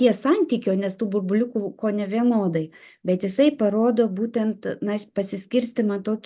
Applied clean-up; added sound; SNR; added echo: none; none; none; none.